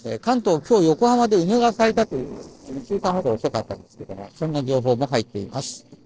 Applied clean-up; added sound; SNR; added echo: neural separator model SepFormer DNS4.